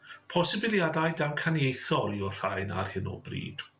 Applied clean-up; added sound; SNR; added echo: none; none; none; none.